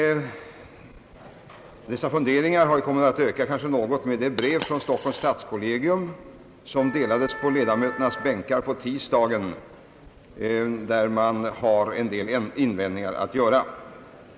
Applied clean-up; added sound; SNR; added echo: none; Coin (dropping) + Wind instrument, woodwind instrument; 12 dB; none.